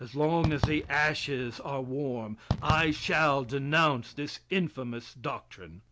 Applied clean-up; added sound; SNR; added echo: none; Fireworks; 7 dB; none.